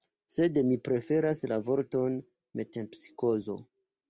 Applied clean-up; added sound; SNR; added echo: none; none; none; none.